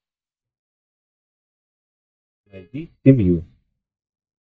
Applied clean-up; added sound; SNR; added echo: neural mask model DeepFilterNet 3.